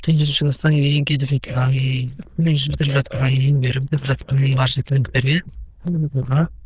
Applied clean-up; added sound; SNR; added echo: neural diffusion model UNIVERSE++.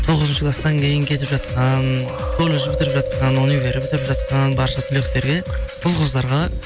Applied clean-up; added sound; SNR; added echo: none; Chewing, mastication; 9 dB; none.